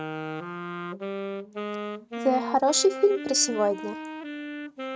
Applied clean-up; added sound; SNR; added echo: neural mask model RNNoise.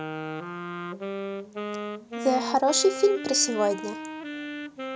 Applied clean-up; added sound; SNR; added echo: none; Wind instrument, woodwind instrument; 6 dB; none.